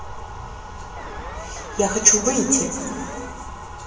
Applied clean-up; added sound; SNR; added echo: none; Alarm; 13 dB; reverberation time 2.7 s.